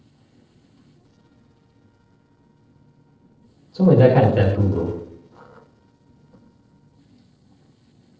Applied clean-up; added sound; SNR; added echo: neural separator model SepFormer DNS4.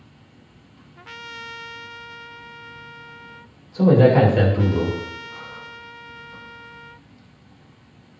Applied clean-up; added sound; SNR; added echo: none; Trumpet; 17 dB; reverberation time 0.9 s.